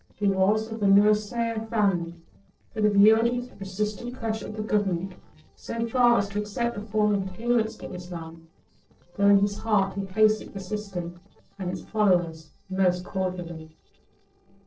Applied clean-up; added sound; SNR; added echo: neural separator model SepFormer DNS4.